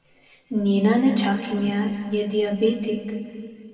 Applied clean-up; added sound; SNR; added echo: none; none; none; reverberation time 2.2 s.